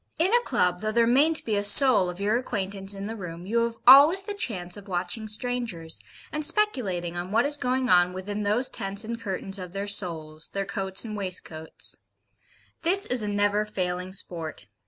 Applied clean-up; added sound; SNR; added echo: none; none; none; none.